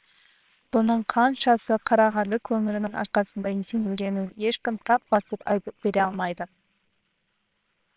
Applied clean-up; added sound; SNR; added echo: neural separator model SepFormer WHAMR!.